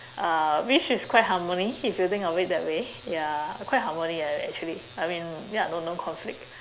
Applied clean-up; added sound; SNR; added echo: none; none; none; none.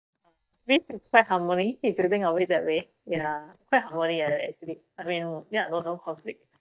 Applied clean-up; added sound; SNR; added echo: neural mask model DeepFilterNet 3.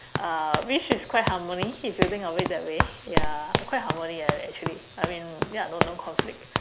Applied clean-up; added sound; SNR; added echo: none; Run; -1 dB; none.